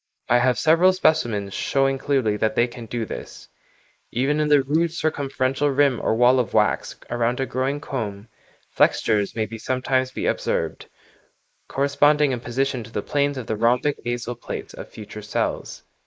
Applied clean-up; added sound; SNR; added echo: neural mask model Resemble Enhance denoiser.